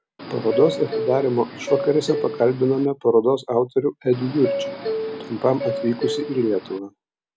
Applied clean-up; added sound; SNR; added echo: none; Subway, metro, underground; 6 dB; none.